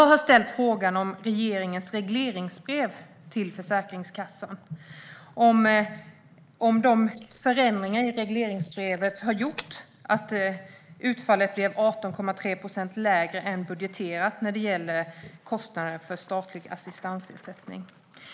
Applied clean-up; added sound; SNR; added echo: neural mask model Resemble Enhance denoiser.